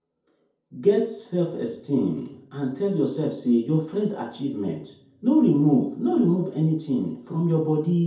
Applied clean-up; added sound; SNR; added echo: none; none; none; reverberation time 0.6 s.